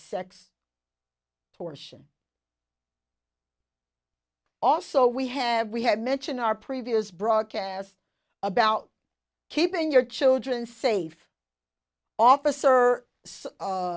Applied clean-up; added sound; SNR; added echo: none; none; none; none.